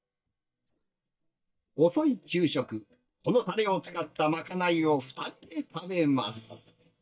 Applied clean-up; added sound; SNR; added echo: neural mask model DeepFilterNet 3.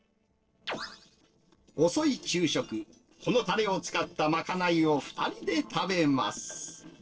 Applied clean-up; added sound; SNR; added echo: neural separator model SepFormer DNS4.